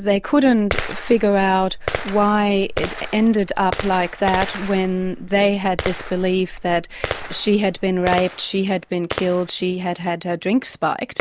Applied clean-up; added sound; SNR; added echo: none; Gunshot, gunfire; 10 dB; none.